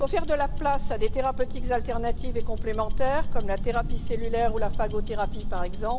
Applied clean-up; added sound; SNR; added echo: none; Tick-tock; -4 dB; none.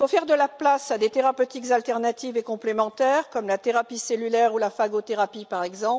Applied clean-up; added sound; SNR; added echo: none; none; none; none.